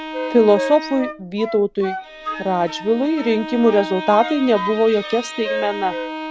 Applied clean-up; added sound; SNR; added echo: none; Wind instrument, woodwind instrument + Bowed string instrument; 9 dB; none.